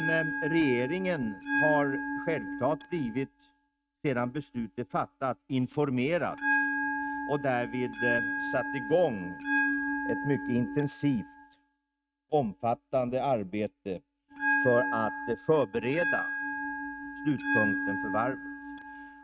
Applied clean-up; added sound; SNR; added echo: neural mask model RNNoise.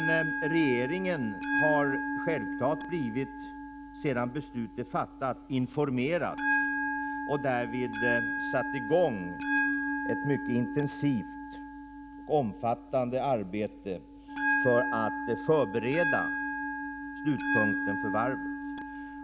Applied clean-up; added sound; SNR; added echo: none; Bell; 2 dB; none.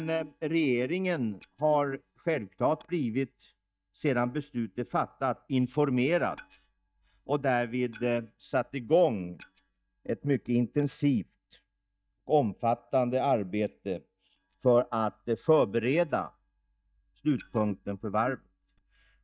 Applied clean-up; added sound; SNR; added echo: neural mask model DeepFilterNet 3.